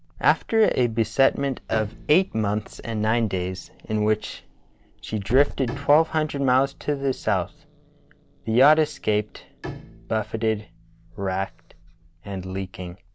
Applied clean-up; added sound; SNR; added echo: none; Bowed string instrument + Growling / Hiss; 15 dB; none.